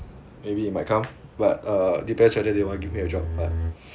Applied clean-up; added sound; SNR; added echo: none; Bowed string instrument; 6 dB; none.